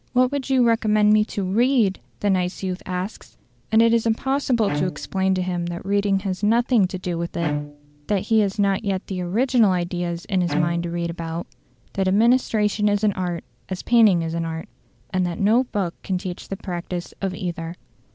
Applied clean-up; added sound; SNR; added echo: none; Bowed string instrument; 10 dB; none.